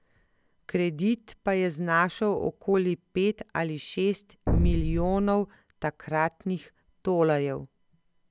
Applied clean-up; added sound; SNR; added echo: none; Explosion; -2 dB; none.